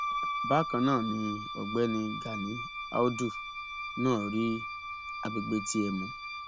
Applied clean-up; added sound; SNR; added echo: none; Wind instrument, woodwind instrument; 5 dB; none.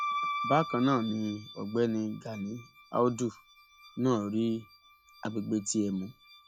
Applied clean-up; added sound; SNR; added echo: classical method log-MMSE.